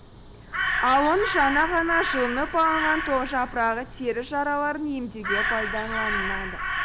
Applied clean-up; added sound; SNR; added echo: none; Crow; 4 dB; none.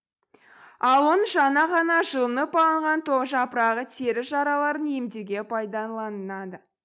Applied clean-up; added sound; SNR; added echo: none; none; none; none.